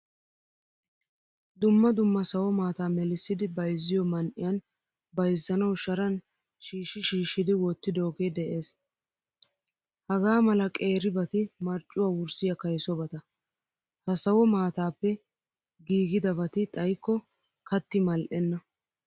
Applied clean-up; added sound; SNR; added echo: none; none; none; none.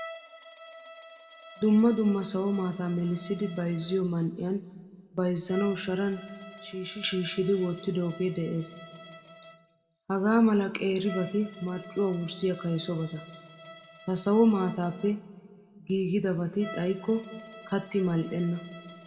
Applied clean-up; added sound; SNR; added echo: none; Bowed string instrument; 18 dB; reverberation time 1.5 s.